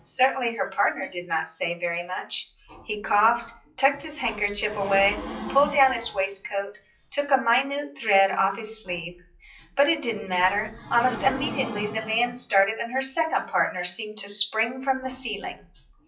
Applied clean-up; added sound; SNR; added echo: classical method WPE with log-MMSE.